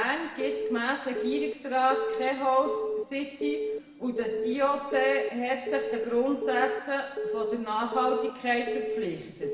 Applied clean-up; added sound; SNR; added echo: none; Alarm / Keyboard (musical); 4 dB; reverberation time 1.1 s.